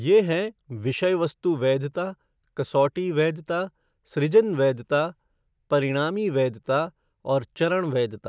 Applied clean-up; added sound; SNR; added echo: none; none; none; none.